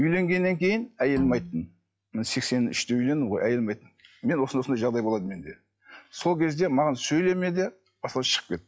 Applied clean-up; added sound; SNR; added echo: classical method log-MMSE.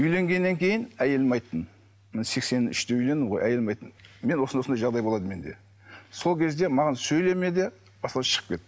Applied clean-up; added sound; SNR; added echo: none; none; none; none.